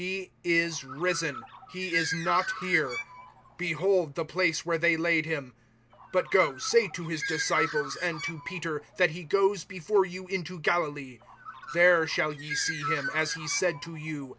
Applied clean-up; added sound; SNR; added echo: none; Bird; 10 dB; none.